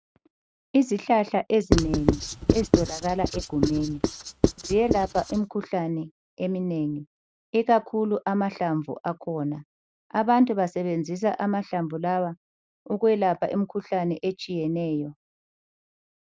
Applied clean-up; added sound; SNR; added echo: neural mask model RNNoise.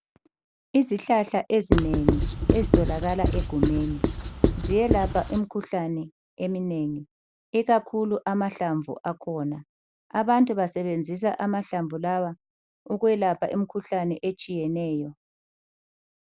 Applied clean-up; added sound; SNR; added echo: none; Writing; -3 dB; none.